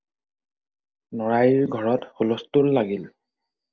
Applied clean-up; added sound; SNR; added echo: none; none; none; none.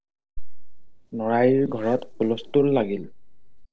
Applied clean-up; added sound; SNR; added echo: neural separator model SepFormer DNS4.